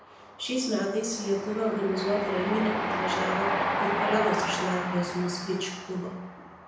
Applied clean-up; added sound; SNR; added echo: none; Train; 2 dB; reverberation time 0.9 s.